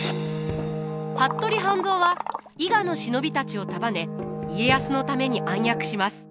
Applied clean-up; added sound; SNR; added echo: none; Liquid; 8 dB; none.